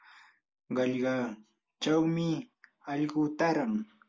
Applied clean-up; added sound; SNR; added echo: none; none; none; none.